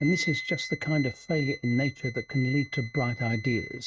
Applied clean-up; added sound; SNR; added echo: neural mask model RNNoise.